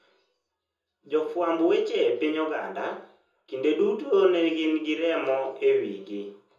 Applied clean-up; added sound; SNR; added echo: none; none; none; reverberation time 0.6 s.